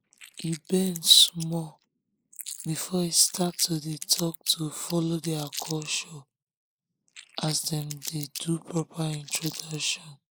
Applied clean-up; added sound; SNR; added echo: neural mask model Resemble Enhance denoiser.